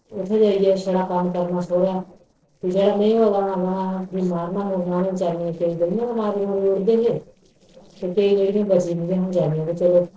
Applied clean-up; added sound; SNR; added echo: neural separator model SepFormer DNS4.